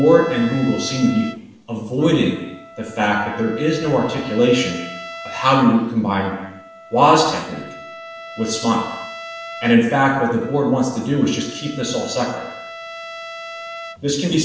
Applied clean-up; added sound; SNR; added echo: none; Trumpet; 16 dB; reverberation time 0.8 s.